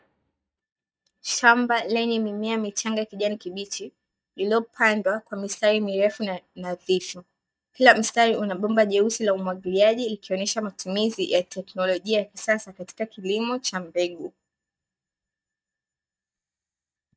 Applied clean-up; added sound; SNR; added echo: neural mask model DeepFilterNet 3.